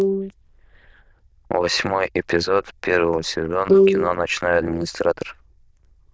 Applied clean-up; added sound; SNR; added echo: neural diffusion model UNIVERSE++.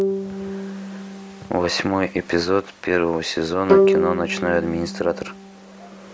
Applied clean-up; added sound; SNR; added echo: none; Bowed string instrument; 1 dB; none.